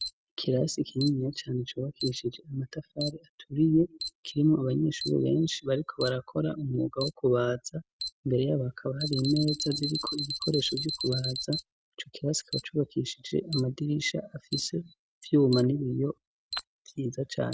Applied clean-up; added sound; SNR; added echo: none; Alarm; 11 dB; none.